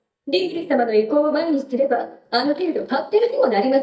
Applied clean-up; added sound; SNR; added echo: neural mask model DeepFilterNet 3.